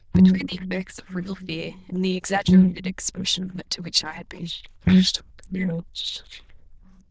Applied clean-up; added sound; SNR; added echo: neural diffusion model UNIVERSE++.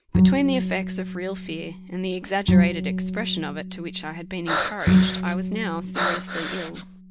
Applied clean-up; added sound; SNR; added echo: none; Bowed string instrument + Breathing; -5 dB; none.